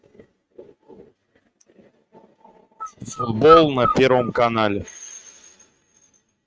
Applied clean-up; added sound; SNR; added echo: neural mask model RNNoise.